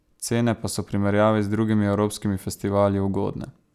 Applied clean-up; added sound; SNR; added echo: none; none; none; none.